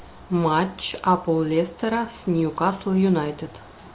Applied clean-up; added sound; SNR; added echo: none; none; none; none.